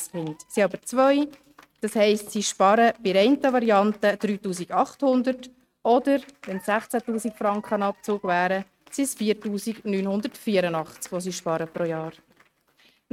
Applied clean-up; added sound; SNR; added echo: neural mask model RNNoise.